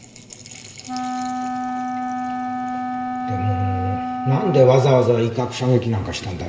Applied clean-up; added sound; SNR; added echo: none; Wind instrument, woodwind instrument; 6 dB; reverberation time 2.1 s.